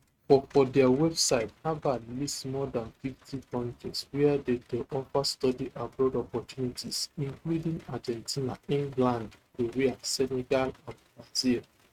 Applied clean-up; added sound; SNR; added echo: neural mask model RNNoise.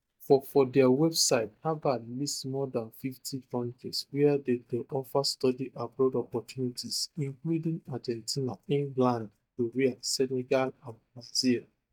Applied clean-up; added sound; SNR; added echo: neural mask model DeepFilterNet 3.